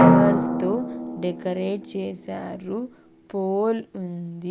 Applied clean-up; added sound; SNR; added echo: none; Drum; -4 dB; none.